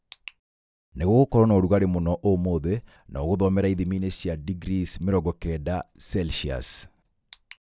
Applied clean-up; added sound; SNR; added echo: none; none; none; none.